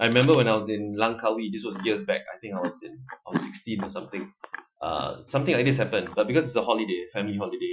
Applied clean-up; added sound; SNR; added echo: classical method Wiener filter.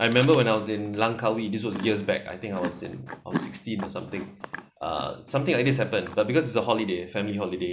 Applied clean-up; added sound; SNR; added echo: none; Chewing, mastication; 14 dB; none.